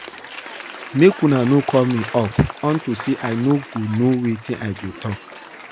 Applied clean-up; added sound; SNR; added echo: none; Applause / Crowd; 15 dB; none.